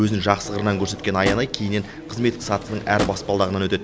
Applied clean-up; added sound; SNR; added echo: none; Drawer open or close; 10 dB; none.